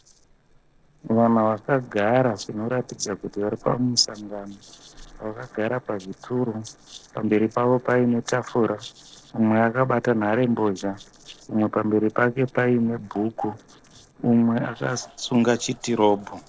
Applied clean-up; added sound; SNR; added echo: neural separator model SepFormer DNS4.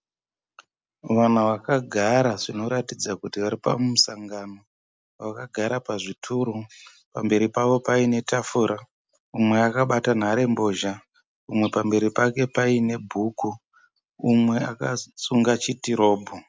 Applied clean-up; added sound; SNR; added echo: none; none; none; none.